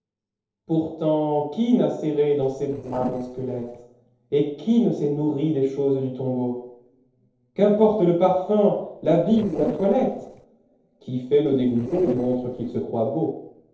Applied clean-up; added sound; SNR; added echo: neural separator model SepFormer DNS4.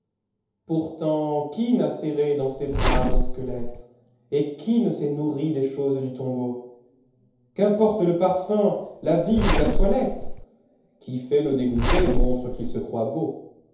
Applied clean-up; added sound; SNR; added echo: none; Zipper (clothing); -3 dB; reverberation time 0.8 s.